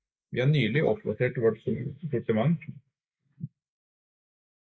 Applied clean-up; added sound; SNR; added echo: neural mask model Resemble Enhance denoiser.